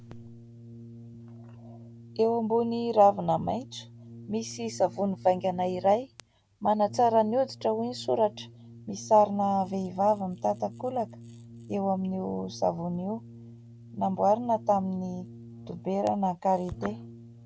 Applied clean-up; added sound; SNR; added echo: none; Brass instrument; 18 dB; none.